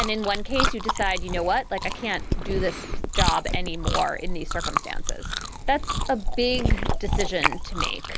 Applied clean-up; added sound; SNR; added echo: none; Chewing, mastication; -2 dB; none.